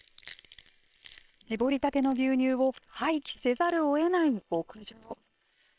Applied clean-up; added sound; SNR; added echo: neural separator model SepFormer WHAM!.